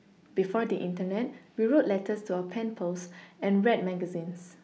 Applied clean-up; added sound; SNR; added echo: none; none; none; none.